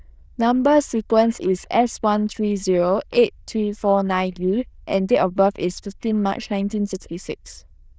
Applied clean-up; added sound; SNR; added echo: neural diffusion model UNIVERSE++.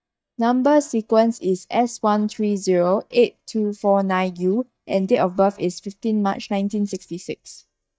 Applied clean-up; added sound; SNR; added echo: neural mask model DeepFilterNet 3.